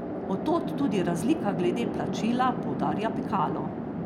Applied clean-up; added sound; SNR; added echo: none; Chatter / Traffic noise, roadway noise / Train; 2 dB; none.